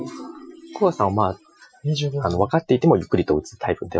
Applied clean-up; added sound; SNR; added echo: classical method Wiener filter.